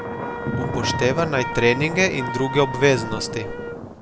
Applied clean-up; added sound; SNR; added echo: none; Thunder + Wind instrument, woodwind instrument; 5 dB; none.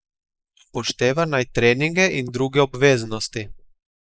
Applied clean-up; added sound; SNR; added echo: neural mask model Resemble Enhance denoiser.